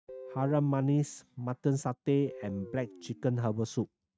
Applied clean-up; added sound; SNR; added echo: neural mask model RNNoise.